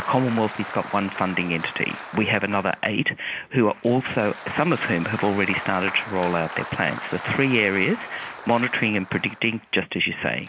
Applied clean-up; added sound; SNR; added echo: none; Applause; 13 dB; none.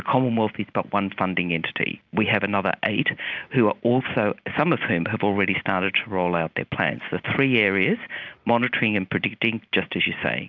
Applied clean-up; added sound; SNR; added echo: none; none; none; none.